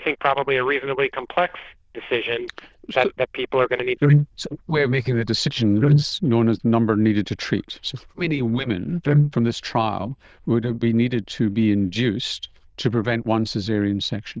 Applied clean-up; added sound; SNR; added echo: neural diffusion model UNIVERSE++.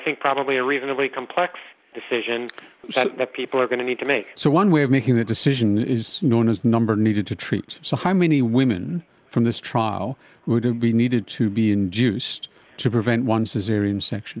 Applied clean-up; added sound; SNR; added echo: none; none; none; none.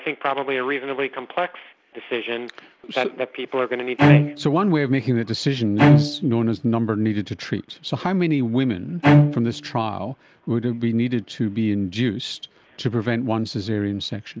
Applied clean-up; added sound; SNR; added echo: none; Bowed string instrument; -4 dB; none.